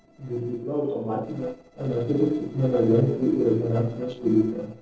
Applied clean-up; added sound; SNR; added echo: neural separator model SepFormer DNS4.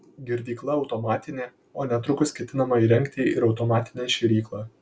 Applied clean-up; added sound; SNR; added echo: none; none; none; none.